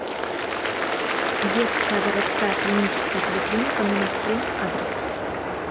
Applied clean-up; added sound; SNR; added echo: none; Applause + Train; -4 dB; none.